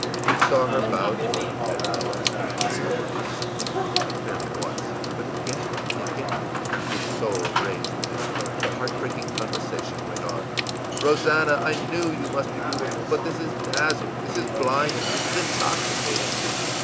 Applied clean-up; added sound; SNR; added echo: none; Sink (filling or washing) / Water tap, faucet / Water; -3 dB; none.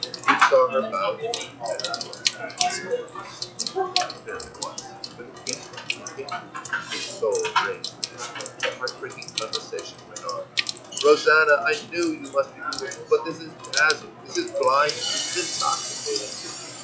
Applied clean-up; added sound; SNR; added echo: classical method log-MMSE.